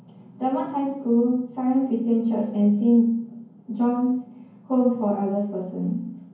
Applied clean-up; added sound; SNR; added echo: none; none; none; reverberation time 0.9 s.